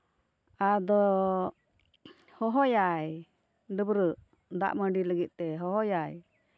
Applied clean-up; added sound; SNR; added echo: none; none; none; none.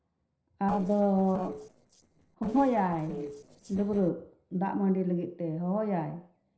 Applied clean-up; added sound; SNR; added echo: neural separator model SepFormer DNS4.